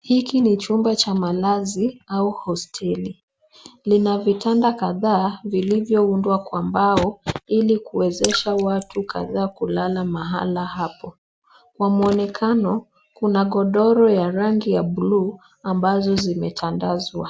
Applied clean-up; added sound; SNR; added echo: none; Raindrop / Splash, splatter; 11 dB; none.